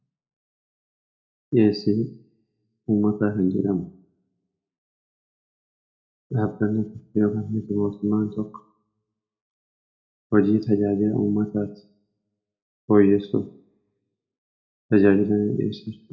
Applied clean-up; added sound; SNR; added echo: none; none; none; reverberation time 0.4 s.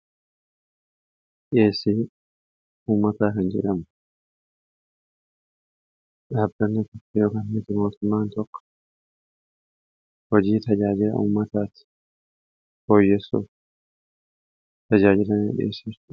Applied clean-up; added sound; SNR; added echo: none; none; none; none.